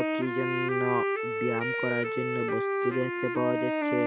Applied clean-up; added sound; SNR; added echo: none; Wind instrument, woodwind instrument; -2 dB; none.